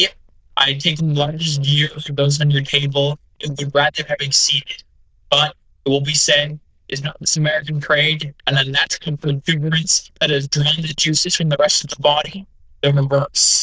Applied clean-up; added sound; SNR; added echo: neural diffusion model UNIVERSE++.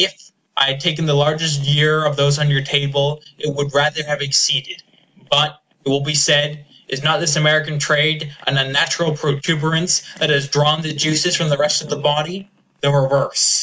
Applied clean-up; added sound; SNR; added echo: none; none; none; none.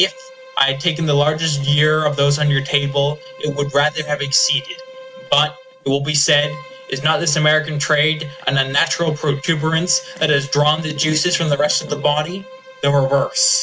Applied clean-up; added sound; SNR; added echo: none; Bowed string instrument; 20 dB; none.